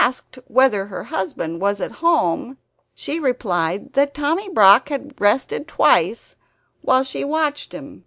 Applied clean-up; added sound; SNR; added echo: none; none; none; none.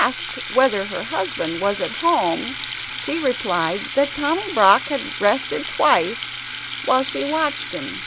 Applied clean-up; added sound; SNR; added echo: none; Sink (filling or washing) / Water tap, faucet; 5 dB; none.